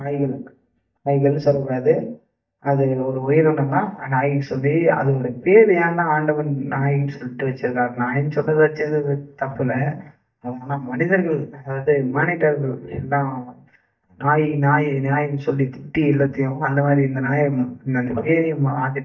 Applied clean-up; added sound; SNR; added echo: neural mask model DeepFilterNet 3.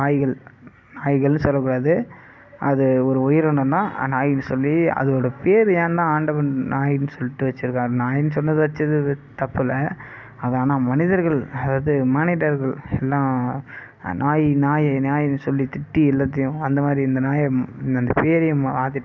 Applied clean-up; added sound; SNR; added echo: none; none; none; none.